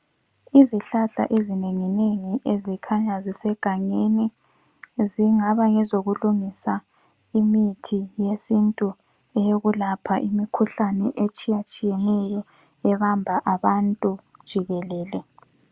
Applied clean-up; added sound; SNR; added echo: none; none; none; none.